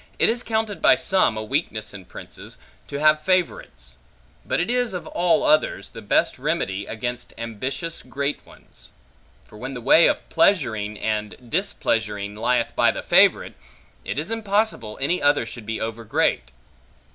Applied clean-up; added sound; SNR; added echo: none; none; none; none.